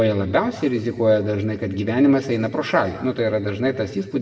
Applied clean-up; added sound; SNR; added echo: none; none; none; reverberation time 1.6 s.